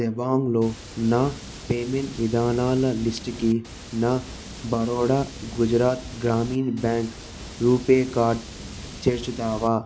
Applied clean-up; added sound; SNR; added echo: none; Water; 14 dB; none.